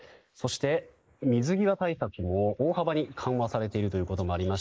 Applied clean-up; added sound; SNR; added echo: neural mask model Resemble Enhance denoiser.